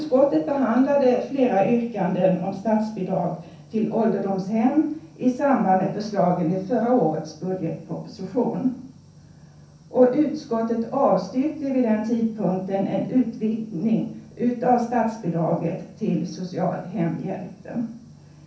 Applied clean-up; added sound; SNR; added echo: none; none; none; reverberation time 0.6 s.